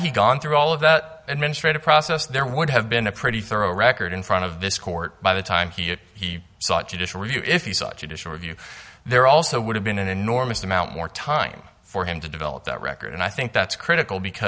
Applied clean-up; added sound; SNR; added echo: none; none; none; none.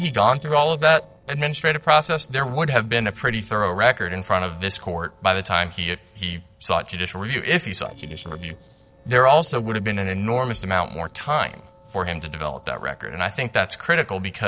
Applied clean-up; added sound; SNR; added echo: neural separator model SepFormer DNS4.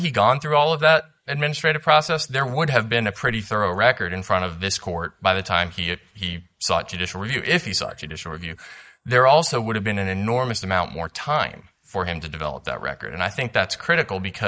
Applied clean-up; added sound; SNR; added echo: neural mask model Resemble Enhance denoiser.